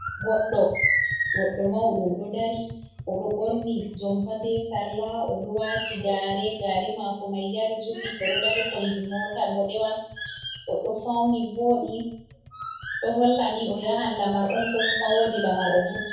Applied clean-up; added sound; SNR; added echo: none; Tap; 20 dB; reverberation time 0.7 s.